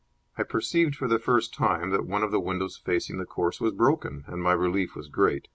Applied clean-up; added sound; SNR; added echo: none; none; none; none.